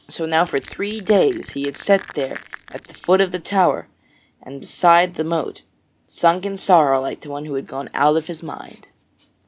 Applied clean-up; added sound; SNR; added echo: none; Crushing; 18 dB; none.